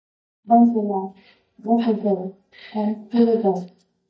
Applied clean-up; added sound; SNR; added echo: neural mask model DeepFilterNet 3.